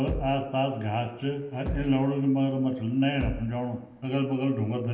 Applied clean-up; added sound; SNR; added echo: none; Bass drum; 8 dB; reverberation time 1.6 s.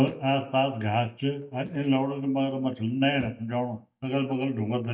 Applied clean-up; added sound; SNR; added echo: neural mask model DeepFilterNet 3.